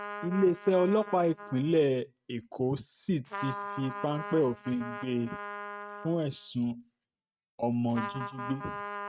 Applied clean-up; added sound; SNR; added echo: neural mask model RNNoise.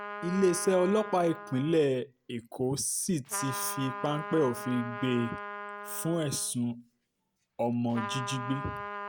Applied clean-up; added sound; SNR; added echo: none; Trumpet; 10 dB; none.